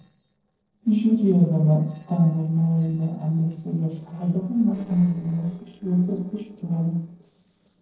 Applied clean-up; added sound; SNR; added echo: neural separator model SepFormer DNS4.